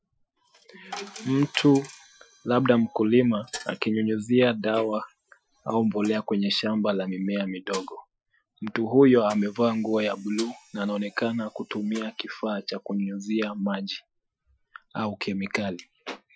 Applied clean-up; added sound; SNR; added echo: classical method Wiener filter.